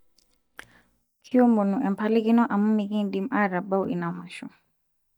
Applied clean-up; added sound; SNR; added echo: neural mask model DeepFilterNet 3.